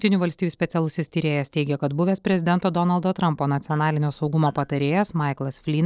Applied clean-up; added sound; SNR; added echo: neural separator model SepFormer DNS4.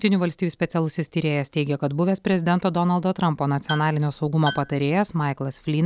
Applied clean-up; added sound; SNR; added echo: none; Tools; 13 dB; none.